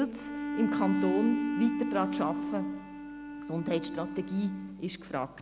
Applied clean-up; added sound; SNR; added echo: none; Bowed string instrument; 2 dB; none.